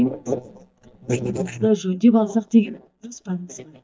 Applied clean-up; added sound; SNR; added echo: neural mask model DeepFilterNet 3.